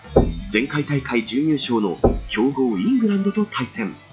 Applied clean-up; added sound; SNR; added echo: classical method log-MMSE.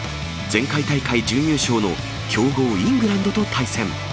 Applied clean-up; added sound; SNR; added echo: none; none; none; none.